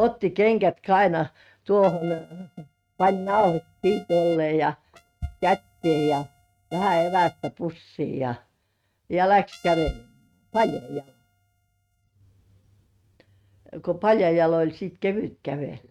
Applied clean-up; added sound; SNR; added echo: neural mask model RNNoise.